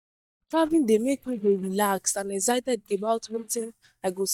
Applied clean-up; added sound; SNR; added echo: neural mask model DeepFilterNet 3.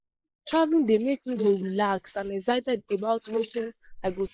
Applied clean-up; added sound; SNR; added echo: neural mask model Resemble Enhance denoiser.